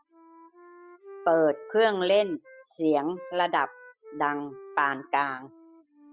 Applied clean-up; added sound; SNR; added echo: classical method spectral subtraction.